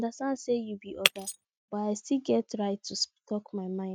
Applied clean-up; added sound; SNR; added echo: neural mask model RNNoise.